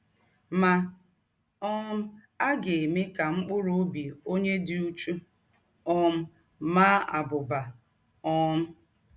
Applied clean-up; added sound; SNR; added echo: none; none; none; none.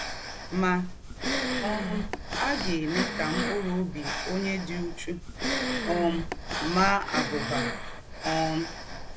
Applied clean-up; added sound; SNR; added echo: none; Breathing; 1 dB; none.